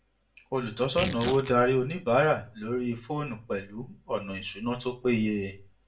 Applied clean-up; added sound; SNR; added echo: none; Tearing; 11 dB; reverberation time 0.3 s.